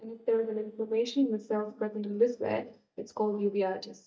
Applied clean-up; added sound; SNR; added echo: neural mask model DeepFilterNet 3.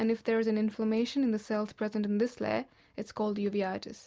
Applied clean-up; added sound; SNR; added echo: none; none; none; none.